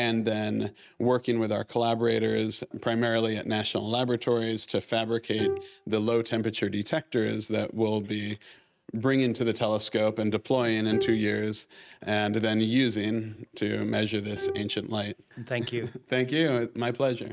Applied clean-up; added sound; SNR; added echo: neural mask model RNNoise.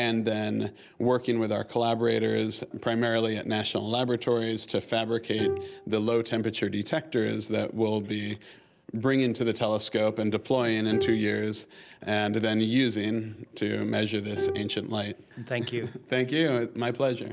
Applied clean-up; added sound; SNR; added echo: none; Bowed string instrument; 10 dB; none.